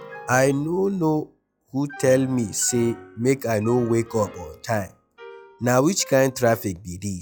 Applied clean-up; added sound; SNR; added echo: classical method log-MMSE.